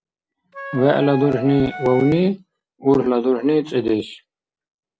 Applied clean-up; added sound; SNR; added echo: none; Wind instrument, woodwind instrument; 12 dB; none.